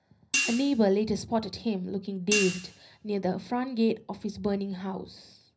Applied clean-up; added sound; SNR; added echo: none; Hi-hat; 6 dB; reverberation time 0.5 s.